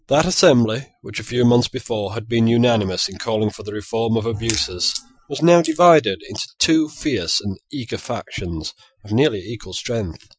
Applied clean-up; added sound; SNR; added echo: classical method Wiener filter.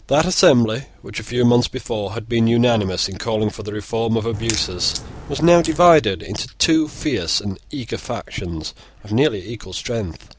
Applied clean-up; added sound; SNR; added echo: none; Crack; 11 dB; none.